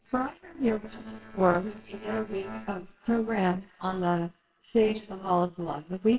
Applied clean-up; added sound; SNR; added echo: neural separator model SepFormer WHAMR!.